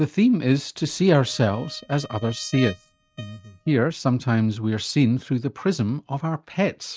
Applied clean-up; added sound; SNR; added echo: neural mask model RNNoise.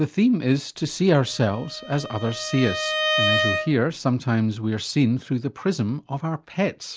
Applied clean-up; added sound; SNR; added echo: none; Bowed string instrument; 4 dB; none.